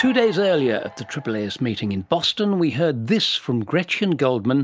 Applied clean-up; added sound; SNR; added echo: none; none; none; none.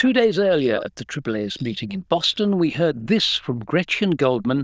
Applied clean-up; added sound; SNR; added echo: neural diffusion model UNIVERSE++.